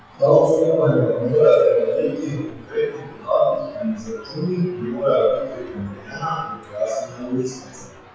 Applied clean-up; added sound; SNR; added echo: classical method WPE with log-MMSE.